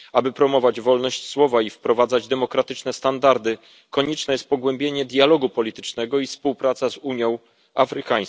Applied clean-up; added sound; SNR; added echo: none; none; none; none.